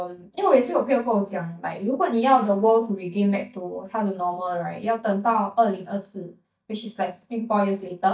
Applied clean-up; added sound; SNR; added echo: neural mask model DeepFilterNet 3.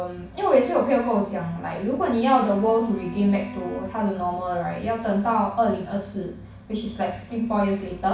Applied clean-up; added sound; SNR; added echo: none; Wind instrument, woodwind instrument; 15 dB; reverberation time 0.6 s.